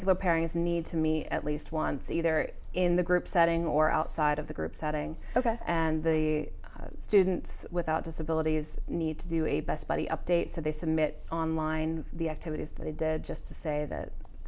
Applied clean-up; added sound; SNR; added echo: none; none; none; none.